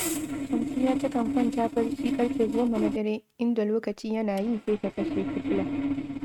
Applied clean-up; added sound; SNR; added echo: neural mask model RNNoise.